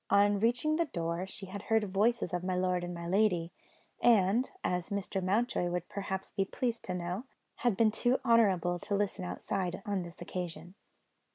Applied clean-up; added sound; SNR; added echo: none; none; none; none.